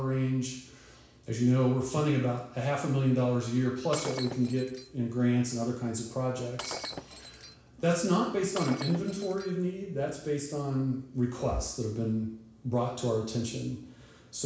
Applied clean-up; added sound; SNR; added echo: none; Shatter; 13 dB; reverberation time 0.7 s.